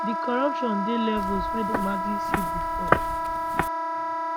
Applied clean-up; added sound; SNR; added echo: none; Walk, footsteps + Wind instrument, woodwind instrument; -4 dB; none.